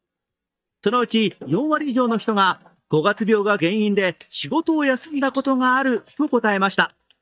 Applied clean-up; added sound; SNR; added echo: neural mask model DeepFilterNet 3.